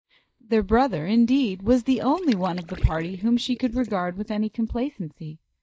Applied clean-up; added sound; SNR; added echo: neural mask model DeepFilterNet 3.